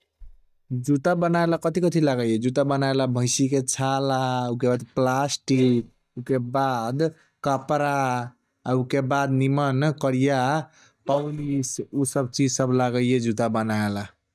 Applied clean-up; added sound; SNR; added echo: neural mask model DeepFilterNet 3.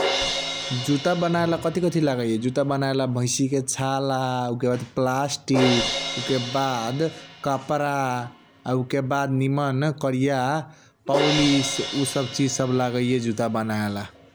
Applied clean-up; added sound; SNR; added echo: none; Crash cymbal; 8 dB; none.